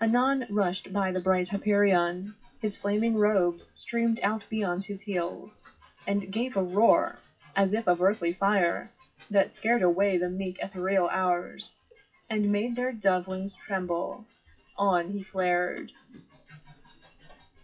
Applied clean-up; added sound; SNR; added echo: classical method WPE with log-MMSE.